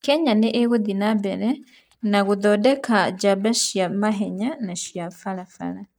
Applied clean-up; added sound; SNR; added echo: neural mask model DeepFilterNet 3.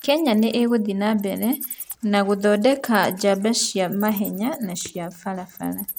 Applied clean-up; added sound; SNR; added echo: none; Wild animals; 17 dB; none.